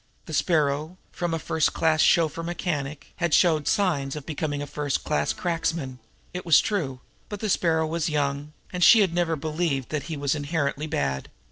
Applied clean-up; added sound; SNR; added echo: neural separator model SepFormer DNS4.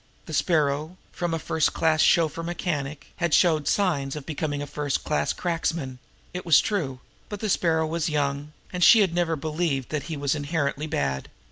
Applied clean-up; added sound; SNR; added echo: none; none; none; none.